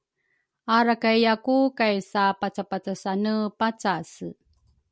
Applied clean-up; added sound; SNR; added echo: none; none; none; none.